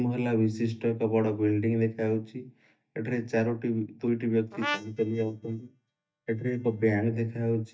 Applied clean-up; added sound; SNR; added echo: neural mask model DeepFilterNet 3.